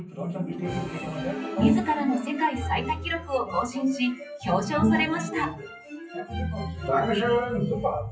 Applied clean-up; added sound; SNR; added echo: classical method WPE with log-MMSE.